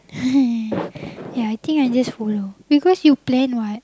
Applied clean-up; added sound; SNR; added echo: none; none; none; none.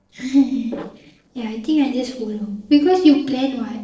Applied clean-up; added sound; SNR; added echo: neural separator model SepFormer DNS4.